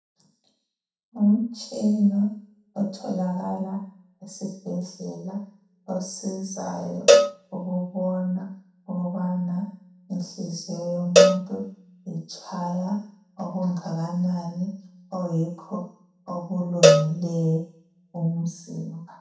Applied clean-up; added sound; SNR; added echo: none; Cowbell; -5 dB; reverberation time 0.7 s.